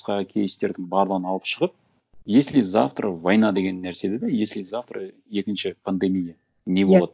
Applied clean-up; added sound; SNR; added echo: neural mask model DeepFilterNet 3.